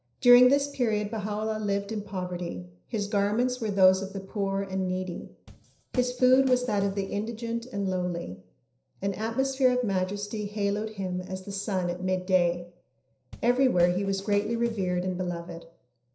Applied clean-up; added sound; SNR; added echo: neural separator model SepFormer DNS4.